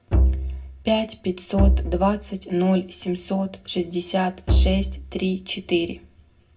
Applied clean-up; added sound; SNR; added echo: none; Bowed string instrument; -1 dB; reverberation time 0.2 s.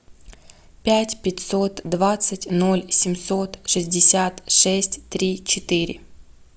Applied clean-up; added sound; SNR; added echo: none; none; none; none.